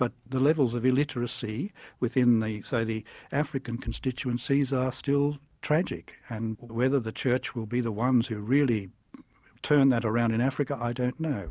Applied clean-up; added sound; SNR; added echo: none; none; none; none.